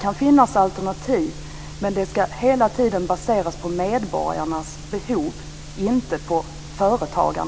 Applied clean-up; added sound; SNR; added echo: none; none; none; none.